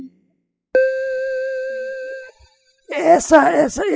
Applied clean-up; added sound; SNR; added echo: classical method spectral subtraction.